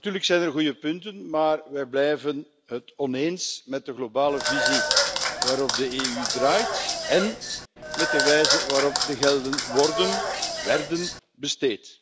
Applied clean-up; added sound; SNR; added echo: none; Applause / Clapping; 0 dB; none.